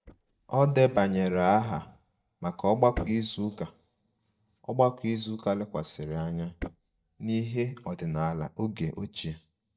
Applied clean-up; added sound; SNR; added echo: neural mask model DeepFilterNet 3.